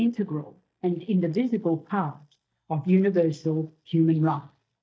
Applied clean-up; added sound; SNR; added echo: neural mask model DeepFilterNet 3.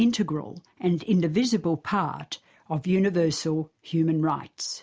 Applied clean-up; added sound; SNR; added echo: none; none; none; none.